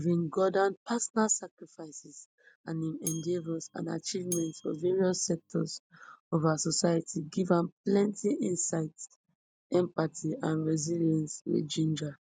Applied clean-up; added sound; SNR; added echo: none; Bell; 14 dB; none.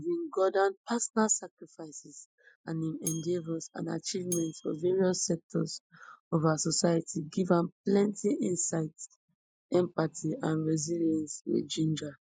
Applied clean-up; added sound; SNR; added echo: classical method Wiener filter.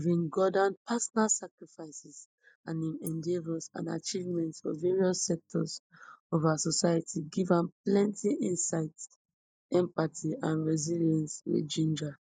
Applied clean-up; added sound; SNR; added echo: neural mask model DeepFilterNet 3.